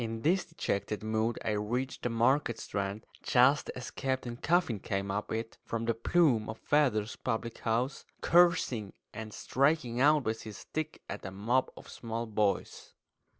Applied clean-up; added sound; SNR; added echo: none; none; none; none.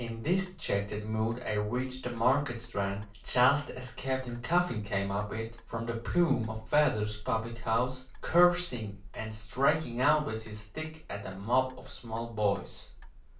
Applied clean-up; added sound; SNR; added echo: none; Clock; 14 dB; reverberation time 0.3 s.